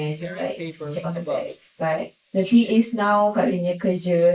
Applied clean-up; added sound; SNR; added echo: neural mask model Resemble Enhance denoiser.